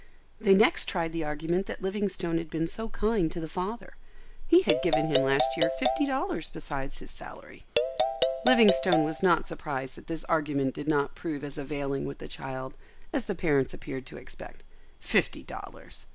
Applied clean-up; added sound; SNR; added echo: none; Marimba, xylophone; 0 dB; none.